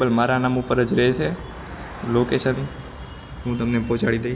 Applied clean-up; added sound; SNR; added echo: none; Car passing by; 19 dB; none.